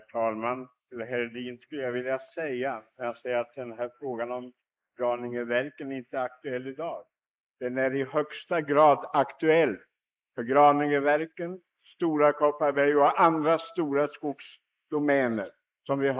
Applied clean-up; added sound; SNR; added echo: neural mask model Resemble Enhance denoiser.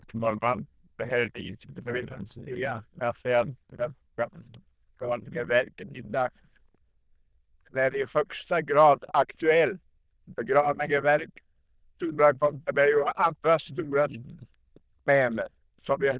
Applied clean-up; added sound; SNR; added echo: neural diffusion model UNIVERSE++.